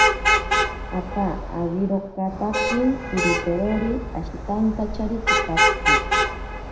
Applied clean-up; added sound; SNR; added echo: none; Traffic noise, roadway noise / Vehicle horn, car horn, honking; -3 dB; reverberation time 0.8 s.